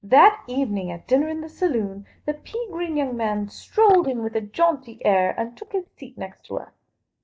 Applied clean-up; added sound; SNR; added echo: neural mask model DeepFilterNet 3.